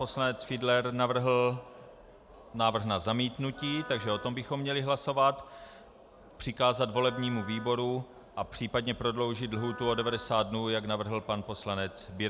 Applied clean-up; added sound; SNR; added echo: none; Wind instrument, woodwind instrument; 17 dB; none.